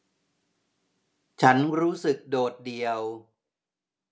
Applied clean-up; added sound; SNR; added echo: none; none; none; none.